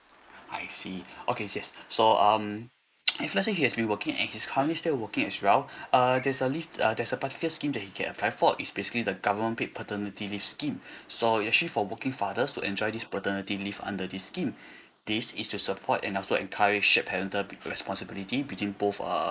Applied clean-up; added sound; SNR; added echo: neural mask model Resemble Enhance denoiser.